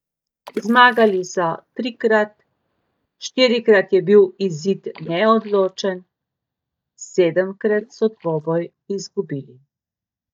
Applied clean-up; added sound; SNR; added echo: neural mask model DeepFilterNet 3.